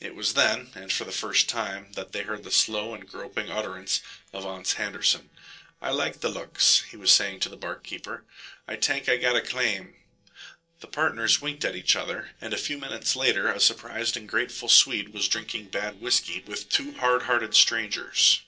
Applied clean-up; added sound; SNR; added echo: neural separator model SepFormer DNS4.